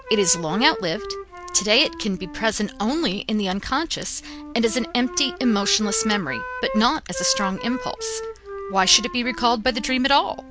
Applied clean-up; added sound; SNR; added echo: none; Wind instrument, woodwind instrument; 12 dB; none.